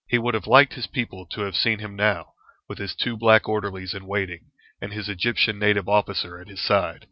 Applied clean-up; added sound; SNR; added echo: none; none; none; none.